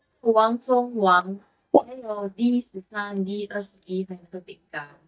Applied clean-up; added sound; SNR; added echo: neural mask model DeepFilterNet 3.